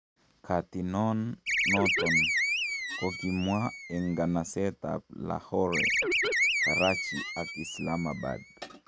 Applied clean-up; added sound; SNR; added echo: none; Animal; -2 dB; none.